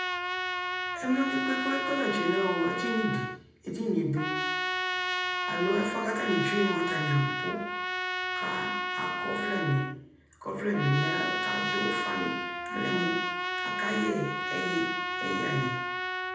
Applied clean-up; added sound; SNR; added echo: none; Trumpet; 1 dB; reverberation time 0.8 s.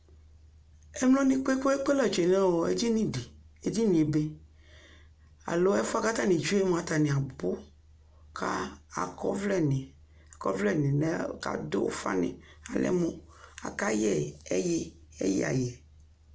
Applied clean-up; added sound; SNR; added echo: none; none; none; none.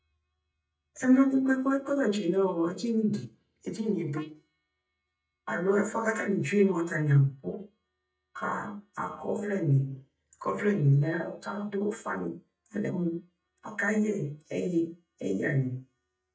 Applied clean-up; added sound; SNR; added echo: neural mask model DeepFilterNet 3.